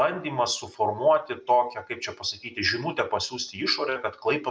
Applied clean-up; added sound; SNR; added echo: none; none; none; none.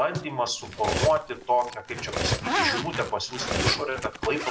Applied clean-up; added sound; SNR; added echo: none; Cutlery, silverware + Zipper (clothing); 2 dB; none.